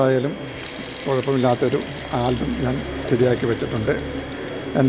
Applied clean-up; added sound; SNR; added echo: none; Domestic sounds, home sounds + Sink (filling or washing) / Water tap, faucet / Liquid; 15 dB; none.